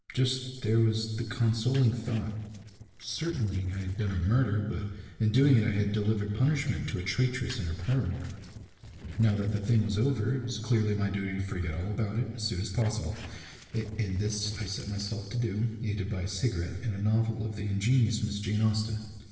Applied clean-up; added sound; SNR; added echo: neural separator model SepFormer DNS4.